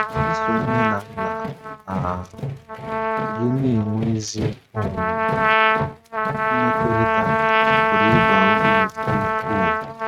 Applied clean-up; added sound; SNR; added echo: neural mask model RNNoise.